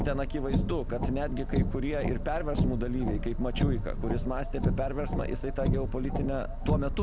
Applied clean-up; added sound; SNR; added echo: none; Car; -3 dB; none.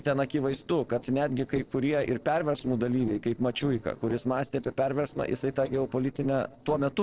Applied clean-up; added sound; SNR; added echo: neural separator model SepFormer DNS4.